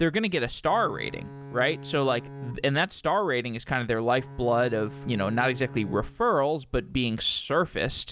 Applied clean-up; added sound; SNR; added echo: none; Bowed string instrument; 16 dB; none.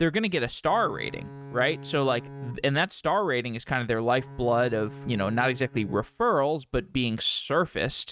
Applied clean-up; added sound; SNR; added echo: neural mask model RNNoise.